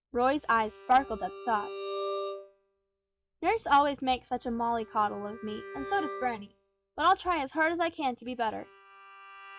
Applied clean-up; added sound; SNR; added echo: classical method log-MMSE.